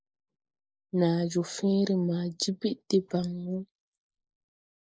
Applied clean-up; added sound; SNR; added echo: neural mask model Resemble Enhance denoiser.